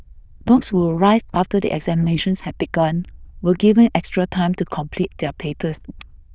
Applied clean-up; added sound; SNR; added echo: neural diffusion model UNIVERSE++.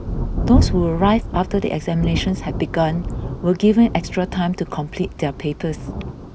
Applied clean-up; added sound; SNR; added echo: none; Thunder; 5 dB; none.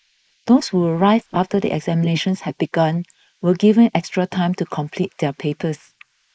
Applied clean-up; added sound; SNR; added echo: neural mask model Resemble Enhance denoiser.